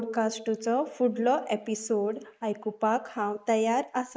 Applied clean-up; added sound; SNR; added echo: neural mask model Resemble Enhance denoiser.